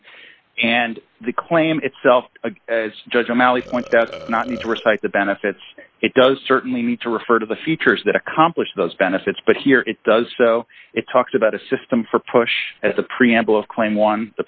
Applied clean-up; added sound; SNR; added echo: none; Burping, eructation; 17 dB; none.